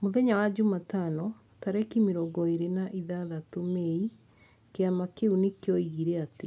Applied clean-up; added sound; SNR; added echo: none; none; none; none.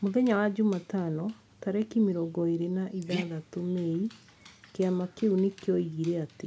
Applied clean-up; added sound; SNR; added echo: none; Dog; 18 dB; none.